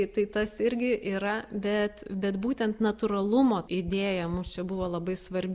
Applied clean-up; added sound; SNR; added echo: none; none; none; none.